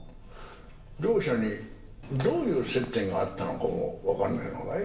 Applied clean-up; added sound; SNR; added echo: none; Purr; 13 dB; reverberation time 0.6 s.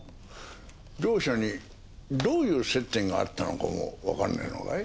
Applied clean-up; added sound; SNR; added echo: none; none; none; none.